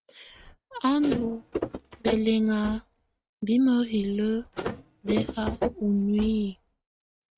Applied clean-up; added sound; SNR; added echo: neural mask model RNNoise.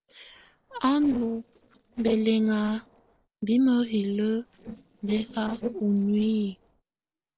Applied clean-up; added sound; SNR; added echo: neural separator model SepFormer DNS4.